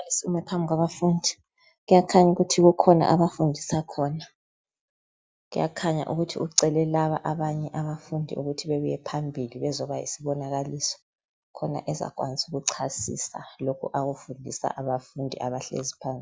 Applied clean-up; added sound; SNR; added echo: none; none; none; none.